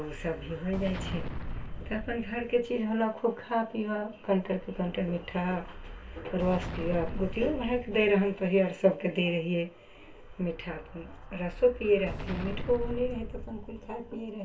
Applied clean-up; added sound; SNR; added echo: none; Explosion; 9 dB; reverberation time 0.2 s.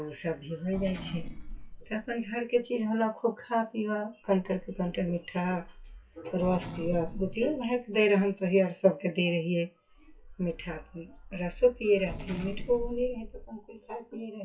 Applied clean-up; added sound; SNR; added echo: classical method WPE with log-MMSE.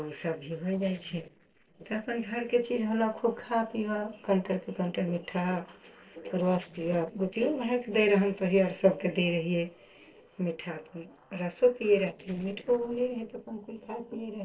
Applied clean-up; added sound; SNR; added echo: neural separator model SepFormer DNS4.